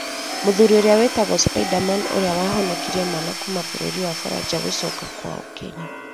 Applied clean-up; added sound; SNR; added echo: none; Tools / Domestic sounds, home sounds + Keyboard (musical); 7 dB; none.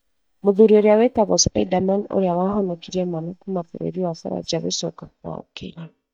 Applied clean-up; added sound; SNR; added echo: neural mask model DeepFilterNet 3.